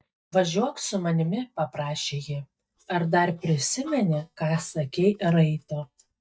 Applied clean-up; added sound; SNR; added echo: neural mask model DeepFilterNet 3.